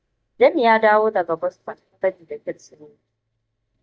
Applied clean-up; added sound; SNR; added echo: neural mask model DeepFilterNet 3.